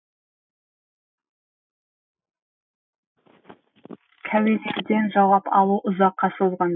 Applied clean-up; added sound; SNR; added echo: classical method Wiener filter.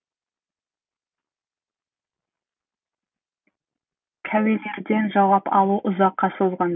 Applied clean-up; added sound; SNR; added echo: none; none; none; none.